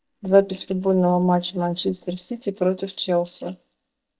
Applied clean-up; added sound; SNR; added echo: neural mask model DeepFilterNet 3.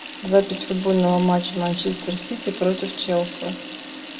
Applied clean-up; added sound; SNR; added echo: none; Sink (filling or washing) / Water tap, faucet; 14 dB; reverberation time 0.8 s.